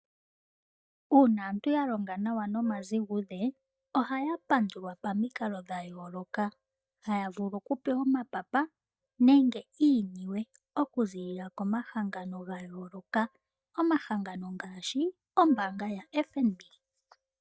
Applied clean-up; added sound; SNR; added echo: neural mask model DeepFilterNet 3.